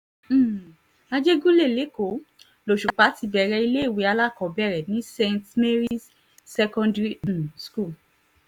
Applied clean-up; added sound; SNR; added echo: none; none; none; none.